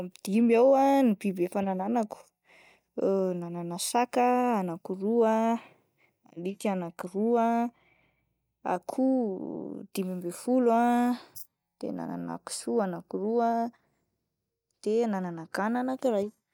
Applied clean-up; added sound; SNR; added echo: neural mask model DeepFilterNet 3.